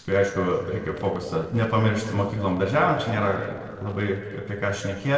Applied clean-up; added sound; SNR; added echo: neural separator model SepFormer DNS4.